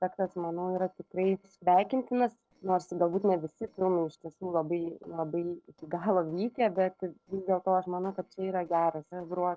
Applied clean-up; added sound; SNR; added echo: neural separator model SepFormer DNS4.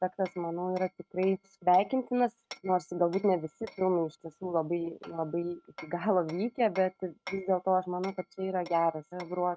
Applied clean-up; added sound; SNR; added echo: neural mask model RNNoise.